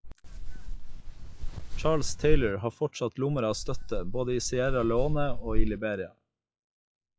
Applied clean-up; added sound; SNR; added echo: classical method log-MMSE.